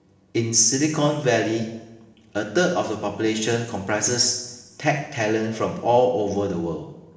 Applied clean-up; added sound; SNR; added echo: none; none; none; reverberation time 1.0 s.